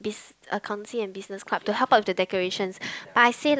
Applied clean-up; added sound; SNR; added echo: none; none; none; none.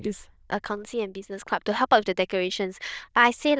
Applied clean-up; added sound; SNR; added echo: neural diffusion model UNIVERSE++.